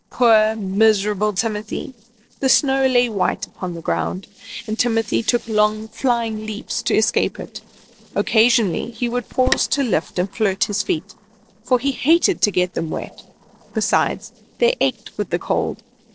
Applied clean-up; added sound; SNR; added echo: neural separator model SepFormer DNS4.